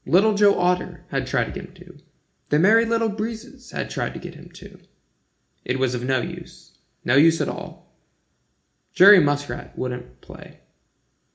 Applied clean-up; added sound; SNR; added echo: none; none; none; reverberation time 0.4 s.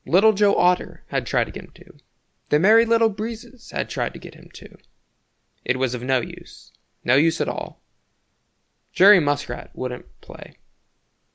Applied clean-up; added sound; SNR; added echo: none; none; none; none.